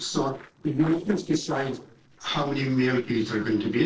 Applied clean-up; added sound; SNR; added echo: neural separator model SepFormer DNS4.